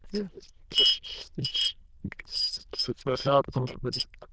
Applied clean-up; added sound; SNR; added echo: neural diffusion model UNIVERSE++.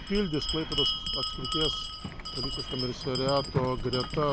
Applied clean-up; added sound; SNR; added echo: none; Bell; 2 dB; none.